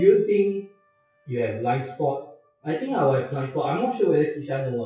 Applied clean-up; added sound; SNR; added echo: classical method WPE with log-MMSE.